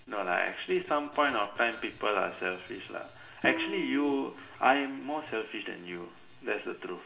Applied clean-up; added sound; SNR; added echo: none; Guitar; 5 dB; reverberation time 0.6 s.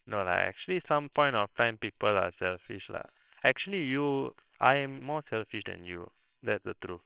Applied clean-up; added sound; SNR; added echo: neural separator model SepFormer WHAMR!.